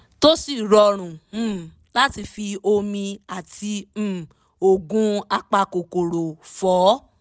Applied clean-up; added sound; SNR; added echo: none; none; none; none.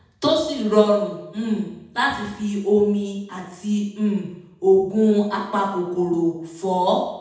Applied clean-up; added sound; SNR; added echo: none; none; none; reverberation time 0.8 s.